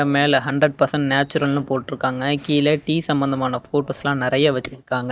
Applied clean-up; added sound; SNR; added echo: neural mask model DeepFilterNet 3.